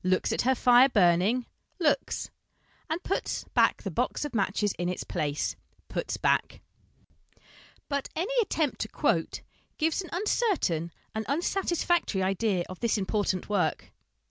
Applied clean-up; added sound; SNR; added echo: none; none; none; none.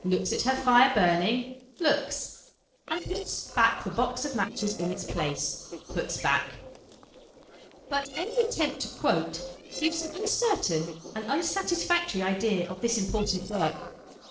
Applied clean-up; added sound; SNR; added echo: neural separator model SepFormer DNS4.